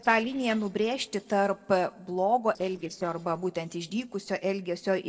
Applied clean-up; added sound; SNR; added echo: neural separator model SepFormer DNS4.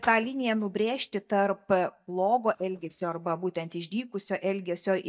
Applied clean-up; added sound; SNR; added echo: neural mask model DeepFilterNet 3.